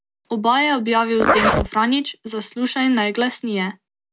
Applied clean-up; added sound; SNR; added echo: none; Zipper (clothing); 1 dB; none.